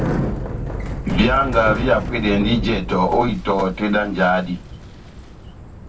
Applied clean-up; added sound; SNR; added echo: none; Bicycle; 6 dB; reverberation time 0.1 s.